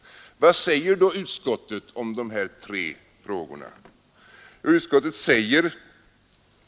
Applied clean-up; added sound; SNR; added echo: none; none; none; none.